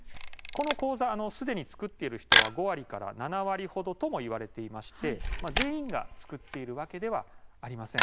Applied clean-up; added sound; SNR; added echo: none; Camera; -3 dB; none.